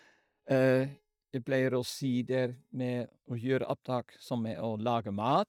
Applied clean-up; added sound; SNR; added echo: neural mask model DeepFilterNet 3.